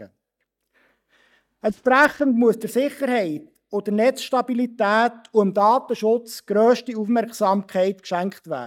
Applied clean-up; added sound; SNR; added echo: neural mask model DeepFilterNet 3.